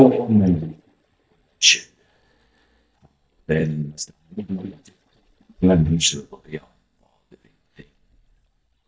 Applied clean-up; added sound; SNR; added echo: neural mask model DeepFilterNet 3.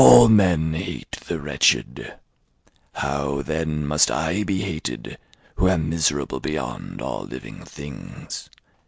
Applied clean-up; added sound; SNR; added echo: none; none; none; none.